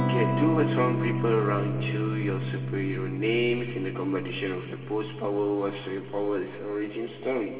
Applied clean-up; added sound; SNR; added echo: none; Electric guitar / Strum; 2 dB; reverberation time 2.6 s.